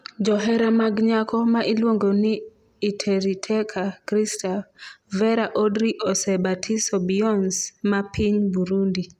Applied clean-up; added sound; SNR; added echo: none; none; none; none.